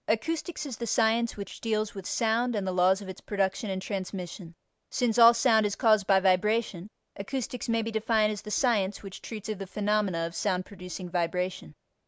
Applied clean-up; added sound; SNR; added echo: none; none; none; none.